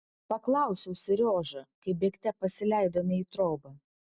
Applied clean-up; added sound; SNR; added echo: none; none; none; none.